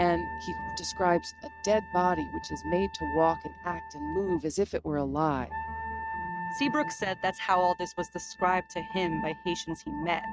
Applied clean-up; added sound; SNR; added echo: neural mask model RNNoise.